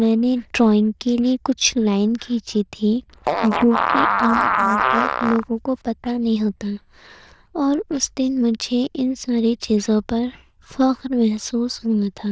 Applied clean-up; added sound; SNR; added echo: neural diffusion model UNIVERSE++.